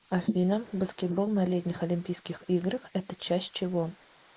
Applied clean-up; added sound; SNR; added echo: neural mask model Resemble Enhance denoiser.